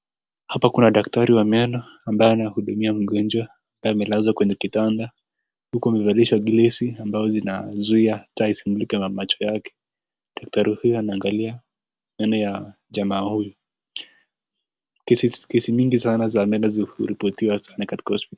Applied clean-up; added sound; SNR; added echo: none; none; none; none.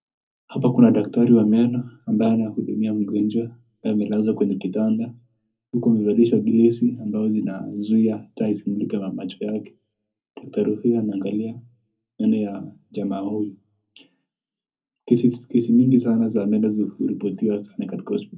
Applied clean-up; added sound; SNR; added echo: none; none; none; reverberation time 0.3 s.